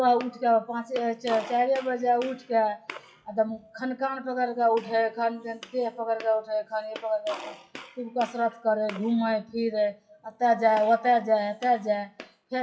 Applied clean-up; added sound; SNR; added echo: classical method WPE with log-MMSE.